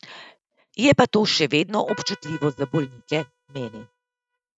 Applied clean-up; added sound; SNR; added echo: neural mask model RNNoise.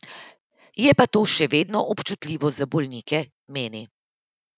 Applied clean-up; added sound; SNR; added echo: none; none; none; none.